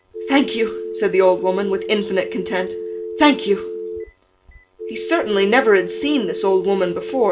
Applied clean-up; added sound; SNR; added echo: none; Telephone; 9 dB; reverberation time 0.3 s.